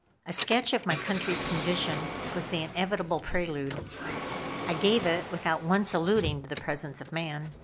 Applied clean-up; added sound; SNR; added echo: none; Mechanisms + Engine / Car; 6 dB; none.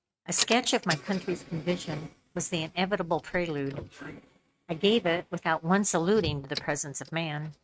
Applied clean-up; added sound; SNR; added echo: neural mask model RNNoise.